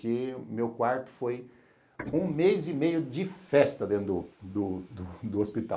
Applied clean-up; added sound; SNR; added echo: neural mask model Resemble Enhance denoiser.